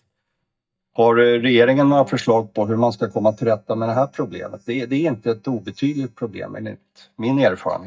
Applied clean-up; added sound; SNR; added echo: neural mask model DeepFilterNet 3.